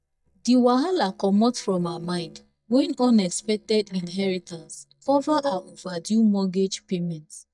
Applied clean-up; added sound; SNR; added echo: neural mask model DeepFilterNet 3.